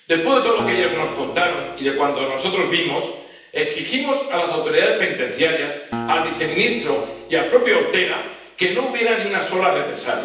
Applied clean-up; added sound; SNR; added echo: none; Acoustic guitar; 14 dB; reverberation time 0.9 s.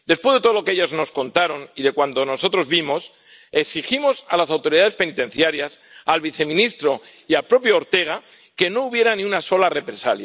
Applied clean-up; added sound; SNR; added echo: none; none; none; none.